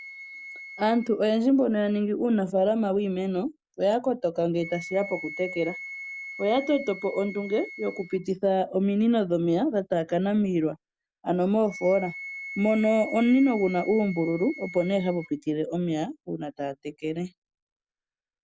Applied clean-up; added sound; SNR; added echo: none; Wind instrument, woodwind instrument; 17 dB; none.